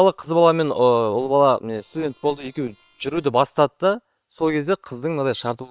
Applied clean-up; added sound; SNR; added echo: neural separator model SepFormer WHAM!.